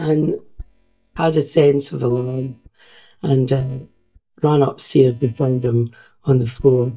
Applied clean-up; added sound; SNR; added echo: neural mask model DeepFilterNet 3.